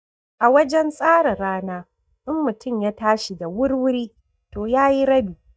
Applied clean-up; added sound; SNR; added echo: neural mask model DeepFilterNet 3.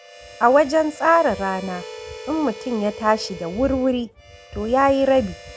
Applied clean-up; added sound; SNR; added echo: none; Harmonica; 17 dB; none.